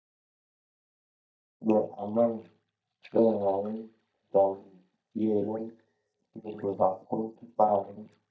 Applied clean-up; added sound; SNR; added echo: neural mask model DeepFilterNet 3.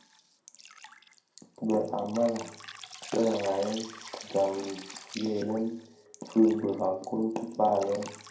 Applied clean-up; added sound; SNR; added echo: none; Drip; 17 dB; reverberation time 0.4 s.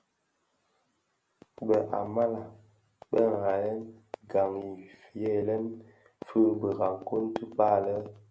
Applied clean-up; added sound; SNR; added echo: none; none; none; none.